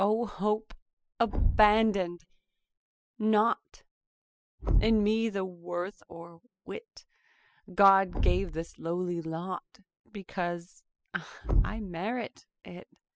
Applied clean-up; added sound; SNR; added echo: classical method spectral subtraction.